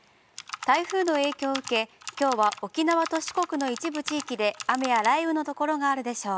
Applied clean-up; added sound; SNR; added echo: none; Computer keyboard; 13 dB; none.